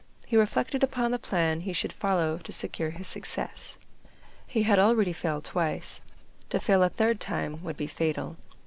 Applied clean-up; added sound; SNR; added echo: none; Writing; 14 dB; none.